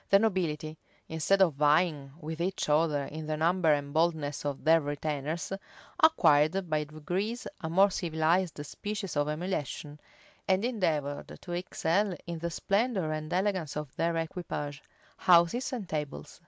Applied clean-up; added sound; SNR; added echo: none; none; none; none.